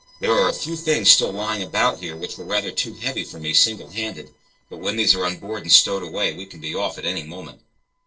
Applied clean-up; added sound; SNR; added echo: neural separator model SepFormer DNS4.